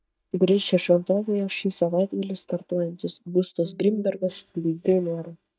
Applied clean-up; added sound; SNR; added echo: neural mask model DeepFilterNet 3.